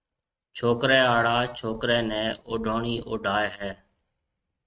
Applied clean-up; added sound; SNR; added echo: neural mask model RNNoise.